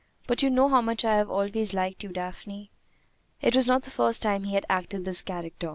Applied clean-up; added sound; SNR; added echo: none; none; none; none.